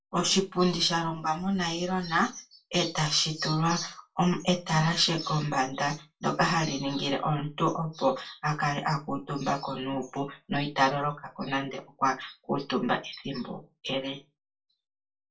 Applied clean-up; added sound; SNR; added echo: none; none; none; reverberation time 0.2 s.